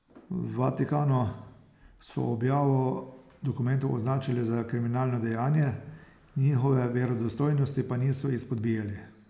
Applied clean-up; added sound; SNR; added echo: none; none; none; none.